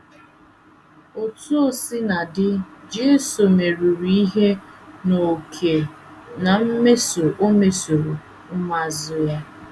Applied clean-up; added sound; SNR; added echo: none; none; none; none.